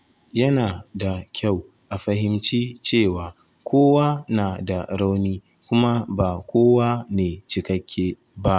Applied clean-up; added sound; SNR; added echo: none; none; none; none.